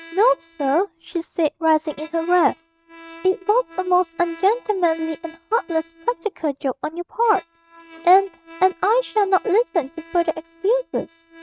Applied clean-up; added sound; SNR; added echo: neural mask model RNNoise.